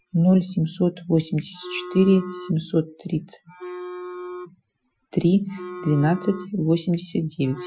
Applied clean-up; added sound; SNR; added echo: classical method Wiener filter.